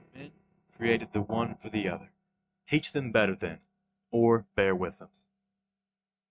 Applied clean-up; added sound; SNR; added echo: neural mask model RNNoise.